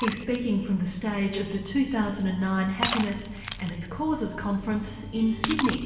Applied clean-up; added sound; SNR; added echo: none; Shatter; 10 dB; reverberation time 1.2 s.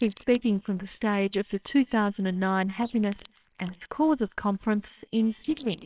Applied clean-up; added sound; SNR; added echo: neural separator model SepFormer WHAMR!.